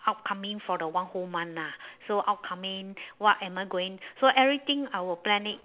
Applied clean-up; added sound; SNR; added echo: none; none; none; none.